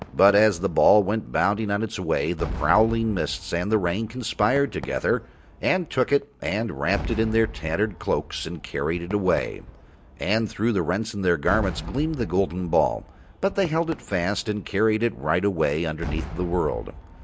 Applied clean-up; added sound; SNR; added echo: none; Cheering / Fireworks; 14 dB; none.